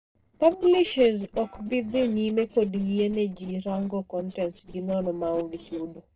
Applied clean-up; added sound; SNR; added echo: neural separator model SepFormer DNS4.